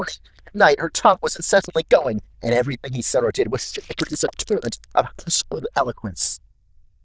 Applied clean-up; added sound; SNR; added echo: neural diffusion model UNIVERSE++.